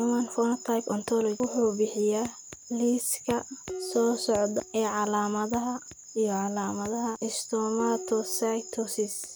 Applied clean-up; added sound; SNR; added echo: none; Dishes, pots, and pans; 18 dB; none.